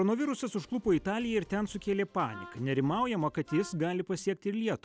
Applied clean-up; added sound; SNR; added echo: none; Wind instrument, woodwind instrument; 20 dB; none.